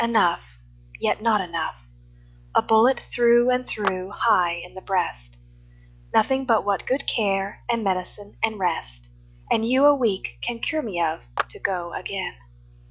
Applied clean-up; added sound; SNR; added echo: none; Clapping; 11 dB; none.